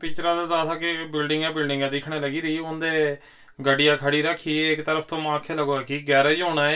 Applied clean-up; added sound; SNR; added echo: none; none; none; reverberation time 0.2 s.